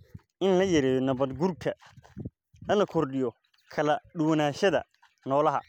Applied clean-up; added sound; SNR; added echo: none; none; none; none.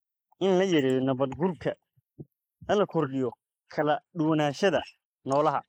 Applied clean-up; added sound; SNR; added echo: neural mask model Resemble Enhance denoiser.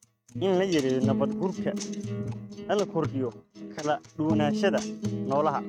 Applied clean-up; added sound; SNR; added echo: neural mask model RNNoise.